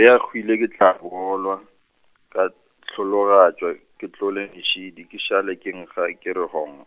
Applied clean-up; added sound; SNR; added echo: none; none; none; none.